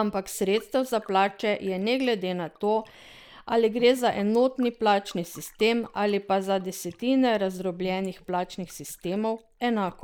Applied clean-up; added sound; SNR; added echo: neural mask model Resemble Enhance denoiser.